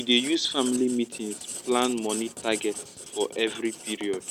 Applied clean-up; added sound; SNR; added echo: none; Writing; 12 dB; none.